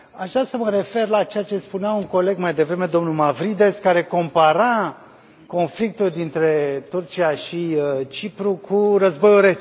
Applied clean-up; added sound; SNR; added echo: none; none; none; none.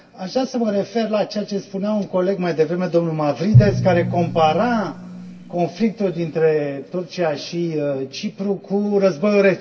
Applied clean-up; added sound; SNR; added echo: none; Drum; 7 dB; reverberation time 0.2 s.